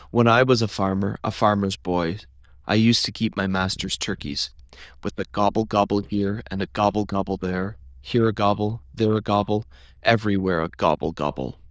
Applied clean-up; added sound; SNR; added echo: neural diffusion model UNIVERSE++.